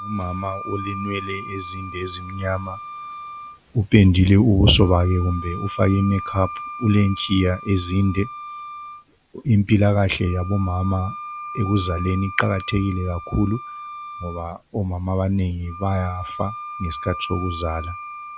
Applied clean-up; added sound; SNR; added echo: none; Wind instrument, woodwind instrument; 13 dB; none.